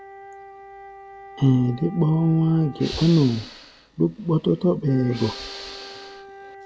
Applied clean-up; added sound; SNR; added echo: none; Hiss / Breathing + Wind instrument, woodwind instrument; 16 dB; none.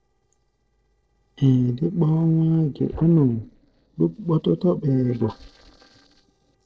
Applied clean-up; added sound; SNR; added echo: neural separator model SepFormer DNS4.